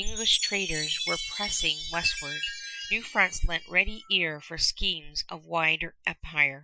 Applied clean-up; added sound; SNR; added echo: classical method Wiener filter.